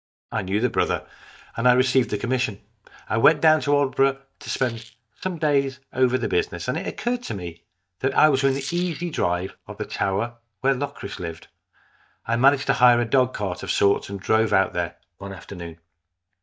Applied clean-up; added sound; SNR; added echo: neural mask model DeepFilterNet 3.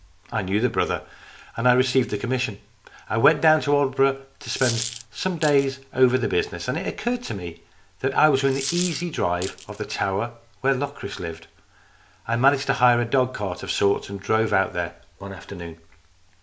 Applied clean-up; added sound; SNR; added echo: none; Coin (dropping); 10 dB; none.